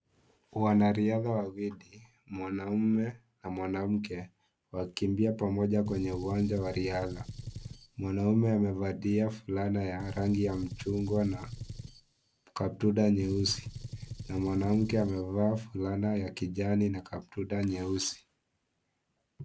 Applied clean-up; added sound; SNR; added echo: none; Gunshot, gunfire; 12 dB; none.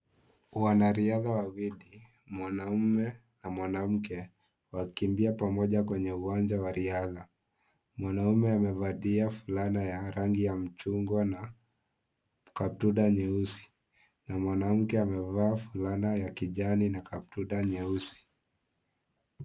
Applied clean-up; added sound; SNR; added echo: none; none; none; none.